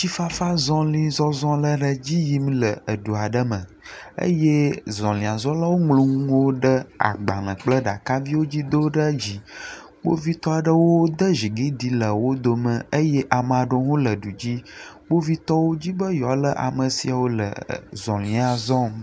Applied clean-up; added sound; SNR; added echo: none; none; none; none.